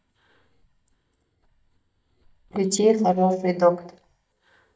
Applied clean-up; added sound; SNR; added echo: neural mask model DeepFilterNet 3.